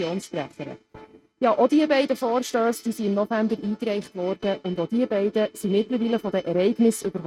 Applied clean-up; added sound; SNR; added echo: neural mask model RNNoise.